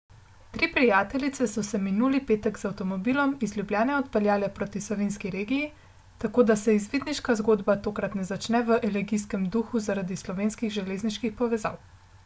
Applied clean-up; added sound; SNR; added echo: none; none; none; none.